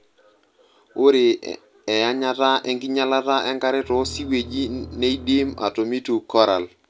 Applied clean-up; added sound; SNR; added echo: none; Bowed string instrument; 17 dB; none.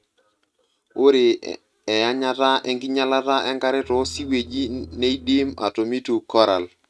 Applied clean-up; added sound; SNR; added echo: neural mask model RNNoise.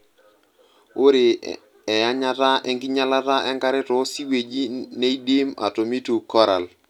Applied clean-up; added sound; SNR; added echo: none; none; none; none.